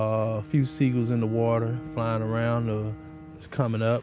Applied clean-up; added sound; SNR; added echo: none; Bowed string instrument; 16 dB; none.